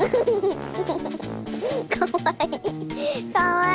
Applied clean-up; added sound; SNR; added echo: none; none; none; none.